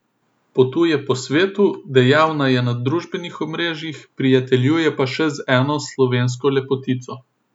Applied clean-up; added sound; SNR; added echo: none; none; none; none.